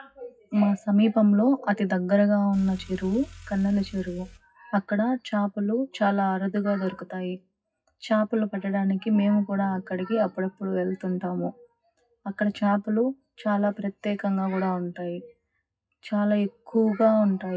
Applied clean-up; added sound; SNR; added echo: classical method WPE with log-MMSE.